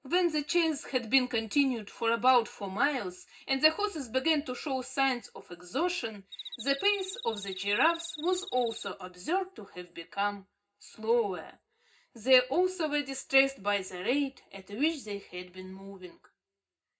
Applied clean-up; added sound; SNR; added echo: none; Cricket; 12 dB; reverberation time 0.4 s.